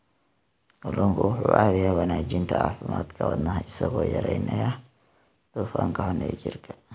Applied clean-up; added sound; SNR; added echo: none; none; none; none.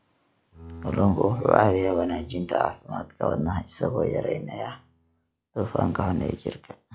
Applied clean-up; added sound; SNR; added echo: classical method log-MMSE.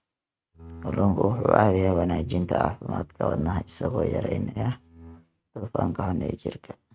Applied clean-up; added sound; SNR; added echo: neural mask model RNNoise.